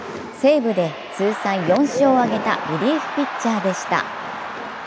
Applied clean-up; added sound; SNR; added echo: none; none; none; none.